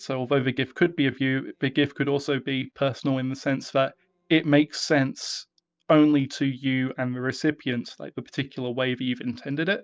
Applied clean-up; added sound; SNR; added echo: none; none; none; none.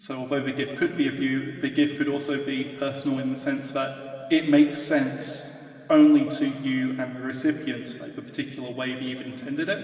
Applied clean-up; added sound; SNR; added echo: none; none; none; reverberation time 2.7 s.